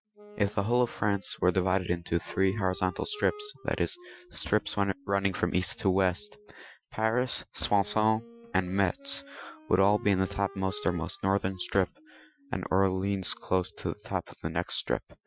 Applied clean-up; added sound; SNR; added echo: classical method Wiener filter.